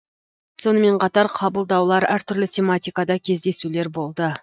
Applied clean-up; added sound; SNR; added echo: neural mask model DeepFilterNet 3.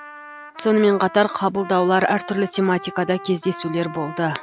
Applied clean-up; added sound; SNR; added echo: none; Trumpet; 16 dB; none.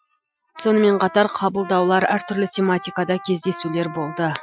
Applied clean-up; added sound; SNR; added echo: classical method Wiener filter.